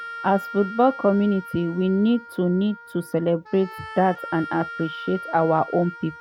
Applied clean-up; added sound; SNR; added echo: none; Wind instrument, woodwind instrument; 14 dB; none.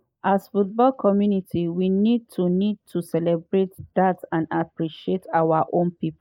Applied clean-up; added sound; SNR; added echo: neural mask model Resemble Enhance denoiser.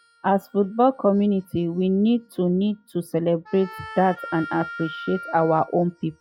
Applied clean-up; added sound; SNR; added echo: classical method log-MMSE.